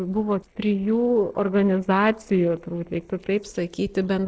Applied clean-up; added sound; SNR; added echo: neural separator model SepFormer DNS4.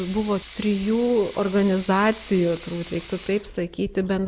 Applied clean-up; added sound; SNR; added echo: none; Sink (filling or washing) / Water tap, faucet / Liquid; 12 dB; none.